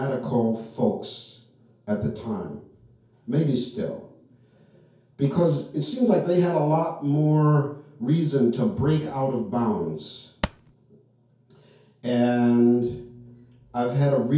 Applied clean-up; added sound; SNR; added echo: none; Tap; 4 dB; reverberation time 0.6 s.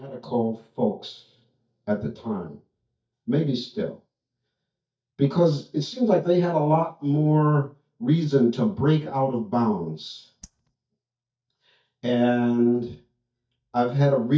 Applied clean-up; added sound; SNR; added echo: neural mask model DeepFilterNet 3.